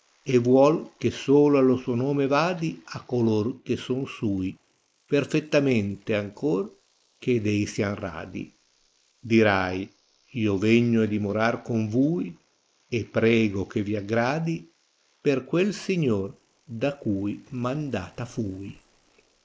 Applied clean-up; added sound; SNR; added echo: neural mask model Resemble Enhance denoiser.